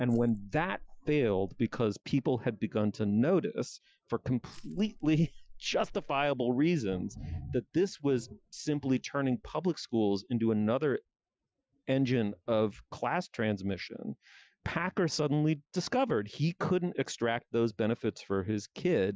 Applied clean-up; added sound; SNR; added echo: classical method Wiener filter.